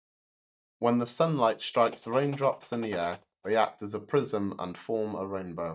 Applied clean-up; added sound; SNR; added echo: neural mask model DeepFilterNet 3.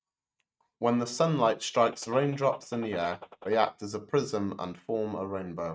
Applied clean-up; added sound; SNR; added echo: neural mask model RNNoise.